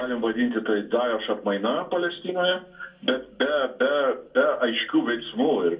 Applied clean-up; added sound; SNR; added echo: none; none; none; reverberation time 0.2 s.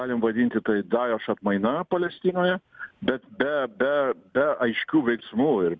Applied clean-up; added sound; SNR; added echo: none; none; none; none.